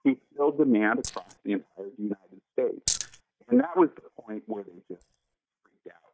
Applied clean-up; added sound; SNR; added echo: neural mask model DeepFilterNet 3.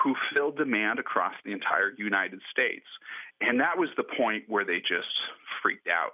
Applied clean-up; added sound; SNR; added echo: none; none; none; none.